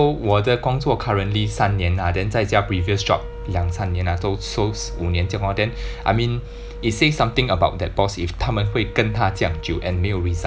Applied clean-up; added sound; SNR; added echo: none; Wind instrument, woodwind instrument; 20 dB; none.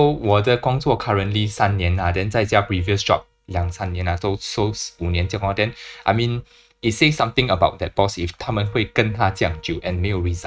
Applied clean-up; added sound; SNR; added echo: neural mask model RNNoise.